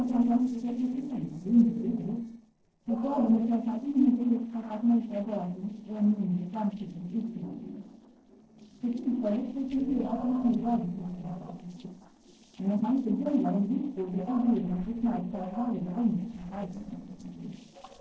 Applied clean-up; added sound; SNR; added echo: neural separator model SepFormer DNS4.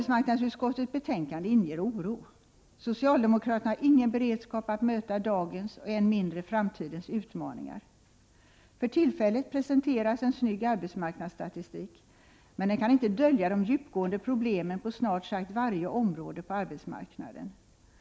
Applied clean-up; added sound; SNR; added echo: none; none; none; none.